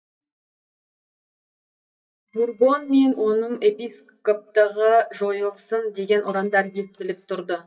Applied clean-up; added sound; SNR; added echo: neural mask model DeepFilterNet 3.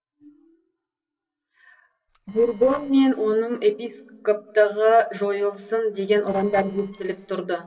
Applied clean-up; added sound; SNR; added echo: neural separator model SepFormer DNS4.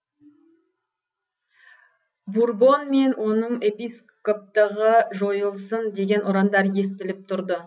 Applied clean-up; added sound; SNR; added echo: none; none; none; none.